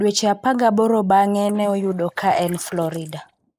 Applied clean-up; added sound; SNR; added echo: neural mask model Resemble Enhance denoiser.